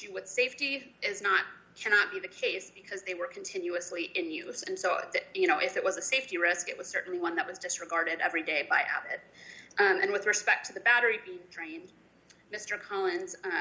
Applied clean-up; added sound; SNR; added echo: none; none; none; none.